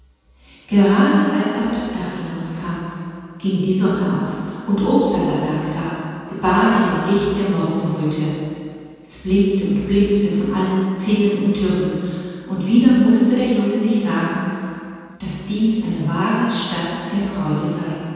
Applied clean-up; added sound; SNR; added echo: none; none; none; reverberation time 2.1 s.